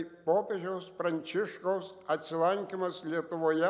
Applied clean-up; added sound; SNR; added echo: none; none; none; none.